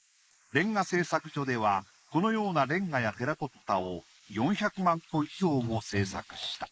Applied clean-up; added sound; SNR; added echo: neural mask model Resemble Enhance denoiser.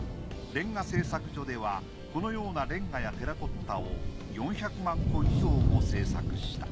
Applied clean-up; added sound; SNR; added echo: none; Thunder; -4 dB; none.